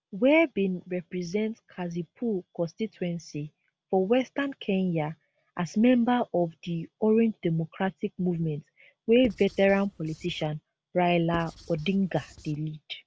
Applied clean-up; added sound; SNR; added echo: none; Writing; 19 dB; none.